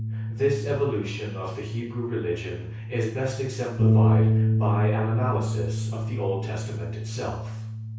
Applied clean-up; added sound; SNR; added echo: none; Bass guitar; -4 dB; reverberation time 0.6 s.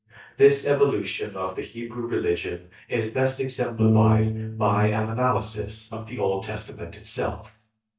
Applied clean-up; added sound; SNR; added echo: neural mask model DeepFilterNet 3.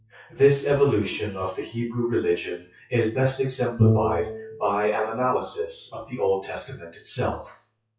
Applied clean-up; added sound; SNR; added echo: classical method WPE with log-MMSE.